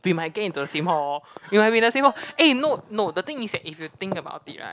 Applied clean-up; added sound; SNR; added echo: none; none; none; none.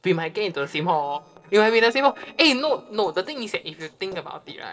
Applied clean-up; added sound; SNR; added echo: neural separator model SepFormer DNS4.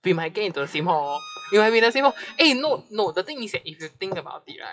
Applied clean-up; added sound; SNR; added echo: classical method WPE with log-MMSE.